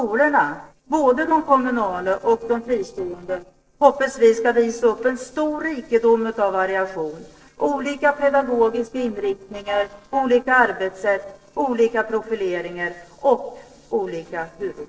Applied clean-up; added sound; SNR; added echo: neural separator model SepFormer DNS4.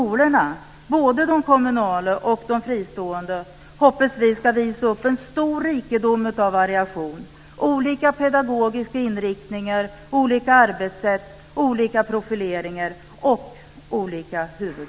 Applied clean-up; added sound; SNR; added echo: none; none; none; none.